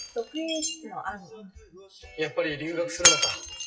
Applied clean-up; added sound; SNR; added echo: classical method WPE with log-MMSE.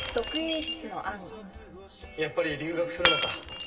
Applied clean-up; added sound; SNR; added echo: none; Shatter; -3 dB; reverberation time 2.6 s.